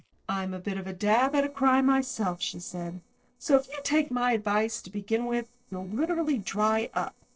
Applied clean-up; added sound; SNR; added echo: neural separator model SepFormer DNS4.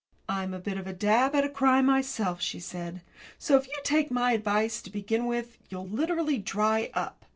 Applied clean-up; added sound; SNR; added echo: none; none; none; none.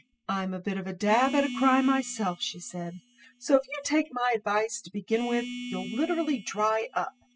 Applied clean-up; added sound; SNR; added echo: classical method spectral subtraction.